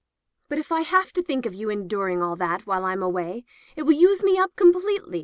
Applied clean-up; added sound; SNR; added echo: none; none; none; none.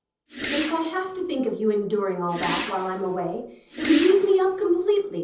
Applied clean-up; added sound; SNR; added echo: none; Whoosh, swoosh, swish; 7 dB; reverberation time 0.7 s.